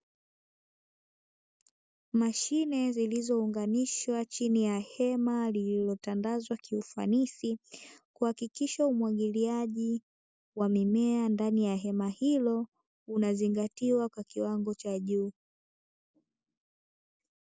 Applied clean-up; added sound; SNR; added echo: none; none; none; none.